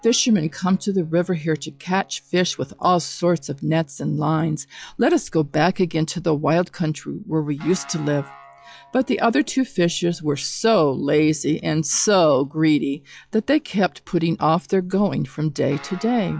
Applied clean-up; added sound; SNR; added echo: classical method log-MMSE.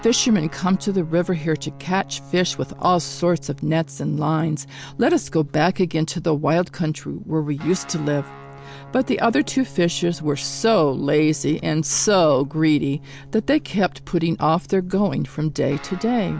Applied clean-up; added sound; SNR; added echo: none; Guitar + Clock; 19 dB; none.